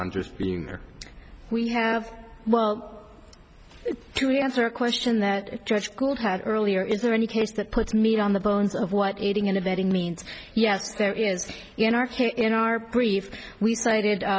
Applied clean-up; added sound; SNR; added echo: none; none; none; none.